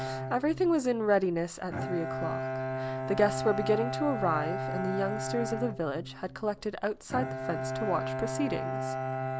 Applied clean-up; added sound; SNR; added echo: none; Bowed string instrument; 4 dB; none.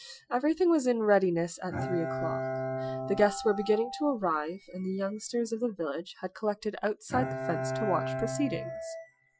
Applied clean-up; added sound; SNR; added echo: classical method Wiener filter.